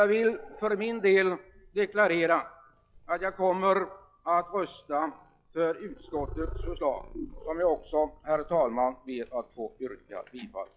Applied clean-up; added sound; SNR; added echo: classical method log-MMSE.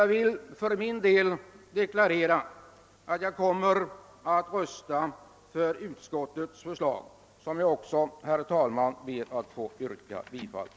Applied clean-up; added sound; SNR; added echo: none; none; none; none.